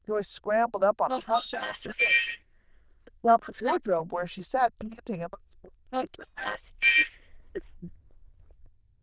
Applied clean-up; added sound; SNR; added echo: neural diffusion model UNIVERSE++.